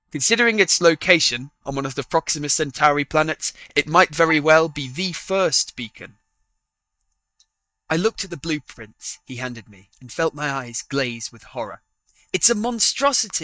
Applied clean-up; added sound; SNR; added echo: neural mask model DeepFilterNet 3.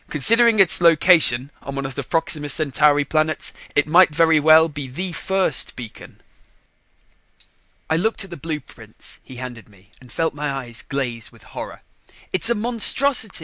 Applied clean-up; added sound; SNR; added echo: none; none; none; none.